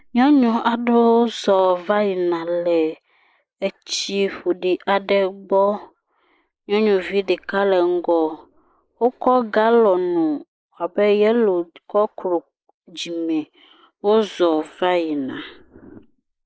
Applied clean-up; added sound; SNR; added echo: neural mask model Resemble Enhance denoiser.